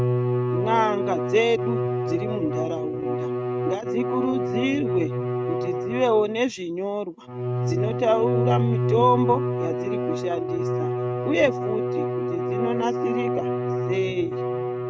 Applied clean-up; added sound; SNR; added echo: neural mask model RNNoise.